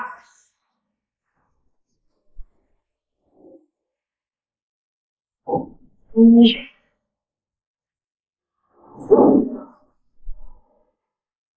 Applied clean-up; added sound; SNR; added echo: neural mask model Resemble Enhance denoiser.